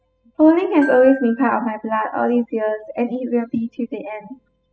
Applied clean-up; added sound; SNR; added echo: classical method spectral subtraction.